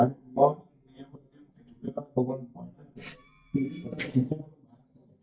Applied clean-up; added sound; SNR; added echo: neural mask model DeepFilterNet 3.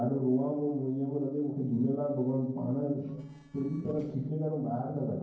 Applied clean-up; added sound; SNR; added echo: neural separator model SepFormer DNS4.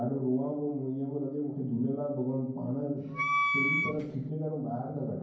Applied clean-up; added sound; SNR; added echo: none; Wind instrument, woodwind instrument; -2 dB; reverberation time 0.9 s.